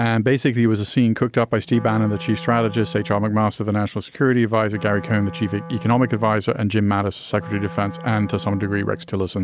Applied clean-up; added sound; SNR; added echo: none; Wind instrument, woodwind instrument; 16 dB; none.